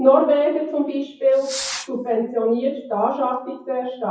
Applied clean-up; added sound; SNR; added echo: classical method WPE with log-MMSE.